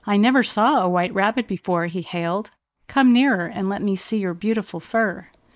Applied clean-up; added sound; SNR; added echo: neural mask model Resemble Enhance denoiser.